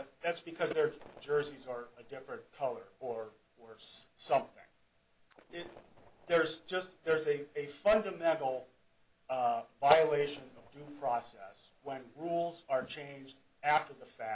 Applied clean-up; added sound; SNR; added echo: neural mask model Resemble Enhance denoiser.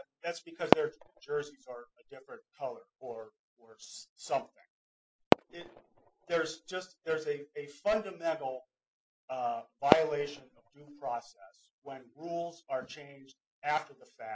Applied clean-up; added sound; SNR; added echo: classical method spectral subtraction.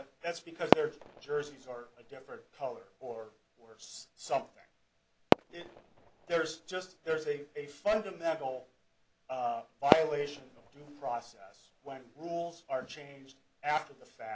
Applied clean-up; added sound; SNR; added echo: none; Fireworks; 1 dB; none.